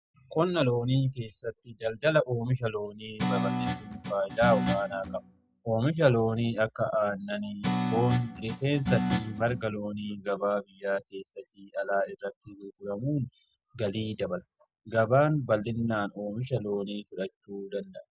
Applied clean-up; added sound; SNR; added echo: none; Guitar; 2 dB; none.